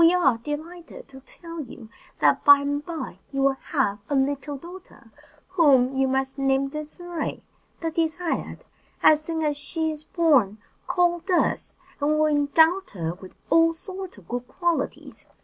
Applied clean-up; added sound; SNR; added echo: none; none; none; none.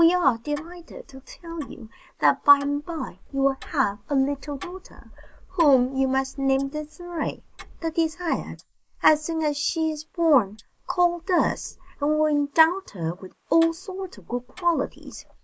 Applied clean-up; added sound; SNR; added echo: neural mask model Resemble Enhance denoiser.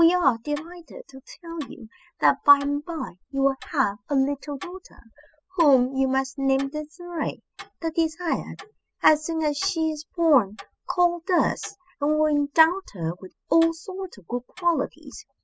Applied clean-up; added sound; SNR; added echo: classical method spectral subtraction.